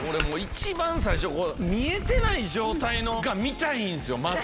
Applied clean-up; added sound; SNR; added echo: none; Glass; 3 dB; none.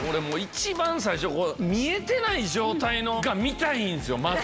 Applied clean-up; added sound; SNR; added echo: none; none; none; none.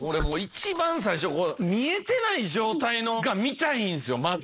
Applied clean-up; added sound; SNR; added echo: neural mask model Resemble Enhance denoiser.